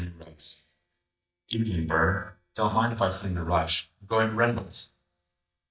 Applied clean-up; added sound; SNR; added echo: neural mask model DeepFilterNet 3.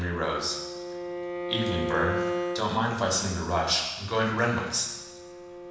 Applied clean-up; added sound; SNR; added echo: none; Bowed string instrument; 6 dB; reverberation time 1.1 s.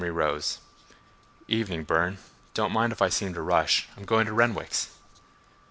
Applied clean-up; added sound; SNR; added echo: none; none; none; none.